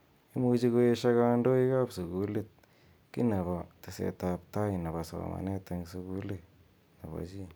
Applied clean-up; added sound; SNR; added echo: none; none; none; none.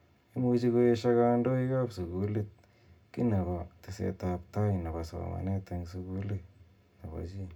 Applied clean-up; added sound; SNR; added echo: none; none; none; reverberation time 0.2 s.